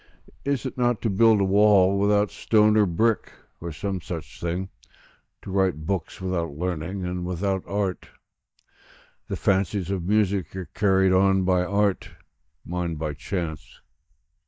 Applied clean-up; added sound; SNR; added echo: neural mask model DeepFilterNet 3.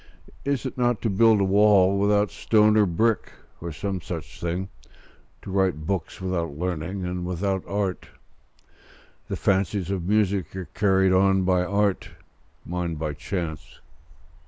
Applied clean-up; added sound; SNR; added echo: none; Cricket; 19 dB; none.